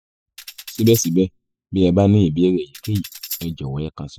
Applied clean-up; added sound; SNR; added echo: classical method spectral subtraction.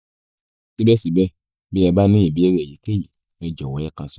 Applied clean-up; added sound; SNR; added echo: neural mask model DeepFilterNet 3.